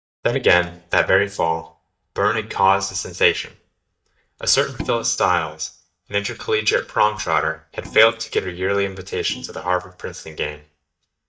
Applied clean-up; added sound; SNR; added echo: neural mask model DeepFilterNet 3.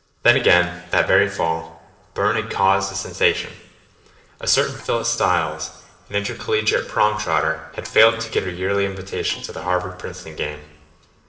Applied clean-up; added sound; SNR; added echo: neural separator model SepFormer DNS4.